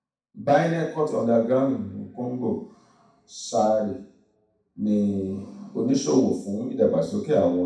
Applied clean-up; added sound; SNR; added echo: none; none; none; reverberation time 0.6 s.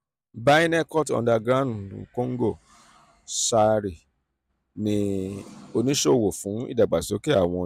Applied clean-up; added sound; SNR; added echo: none; none; none; none.